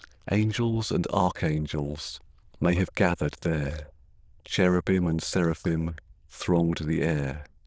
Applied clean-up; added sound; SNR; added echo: neural diffusion model UNIVERSE++.